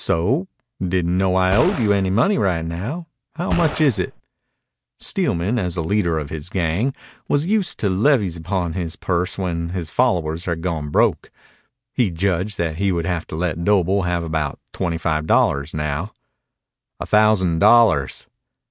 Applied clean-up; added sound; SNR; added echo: none; Gunshot, gunfire; 8 dB; none.